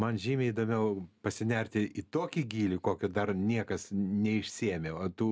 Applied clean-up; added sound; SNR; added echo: none; none; none; none.